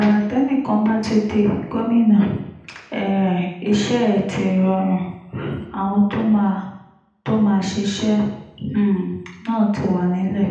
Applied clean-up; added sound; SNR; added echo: none; none; none; reverberation time 0.8 s.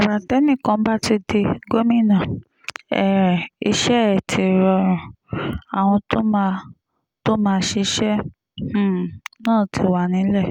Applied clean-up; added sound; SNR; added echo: none; none; none; none.